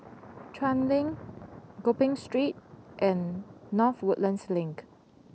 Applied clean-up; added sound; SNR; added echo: none; Thunder; 17 dB; none.